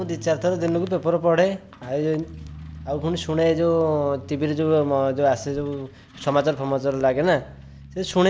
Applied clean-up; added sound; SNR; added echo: none; Truck; 18 dB; none.